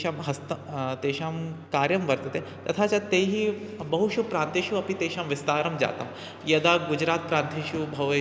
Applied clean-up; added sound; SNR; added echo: none; none; none; none.